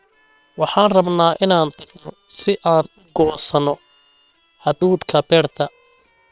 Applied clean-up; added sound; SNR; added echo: neural separator model SepFormer WHAM!.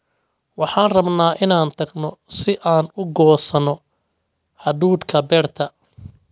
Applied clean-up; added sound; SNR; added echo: none; none; none; none.